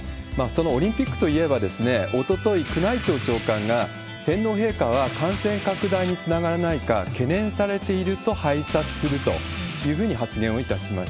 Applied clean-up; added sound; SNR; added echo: none; Rain; 10 dB; none.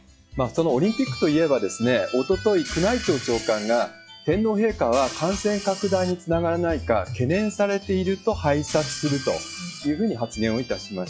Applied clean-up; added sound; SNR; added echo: classical method log-MMSE.